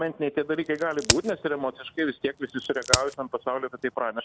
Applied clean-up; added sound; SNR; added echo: none; Crack; 3 dB; none.